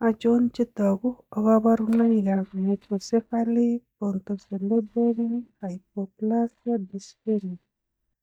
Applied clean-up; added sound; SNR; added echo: neural mask model DeepFilterNet 3.